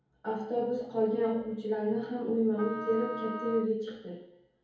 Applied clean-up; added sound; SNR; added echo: none; Wind instrument, woodwind instrument; 10 dB; reverberation time 2.0 s.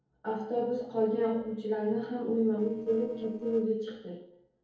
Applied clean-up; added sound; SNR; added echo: neural separator model SepFormer DNS4.